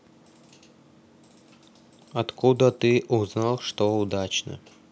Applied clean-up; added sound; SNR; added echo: none; none; none; none.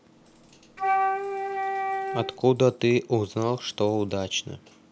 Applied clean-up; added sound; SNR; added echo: none; Wind instrument, woodwind instrument; 1 dB; none.